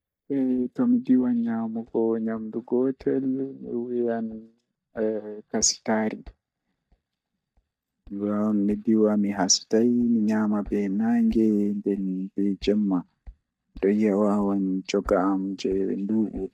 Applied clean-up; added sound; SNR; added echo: neural mask model DeepFilterNet 3.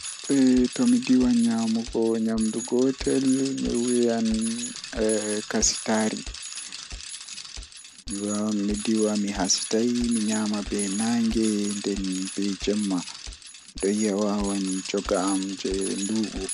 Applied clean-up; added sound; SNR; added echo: none; Bicycle; 11 dB; none.